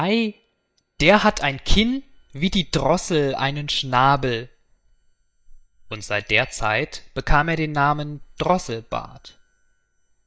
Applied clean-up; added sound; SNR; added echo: neural mask model DeepFilterNet 3.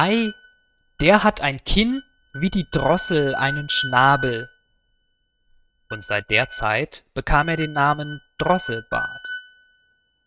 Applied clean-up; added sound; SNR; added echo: neural mask model RNNoise.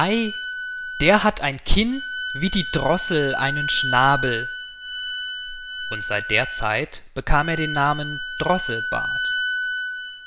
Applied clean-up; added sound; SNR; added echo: none; Wind instrument, woodwind instrument; 6 dB; none.